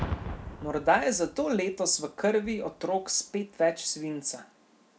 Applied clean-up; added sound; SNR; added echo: none; Boom; 13 dB; none.